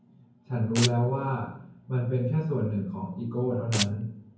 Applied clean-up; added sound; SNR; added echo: none; Domestic sounds, home sounds; 5 dB; reverberation time 0.9 s.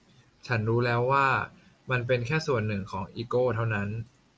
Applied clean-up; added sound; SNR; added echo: none; none; none; none.